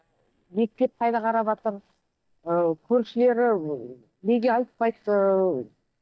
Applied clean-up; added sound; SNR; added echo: neural mask model DeepFilterNet 3.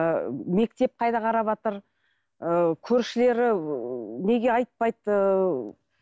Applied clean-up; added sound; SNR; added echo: none; none; none; none.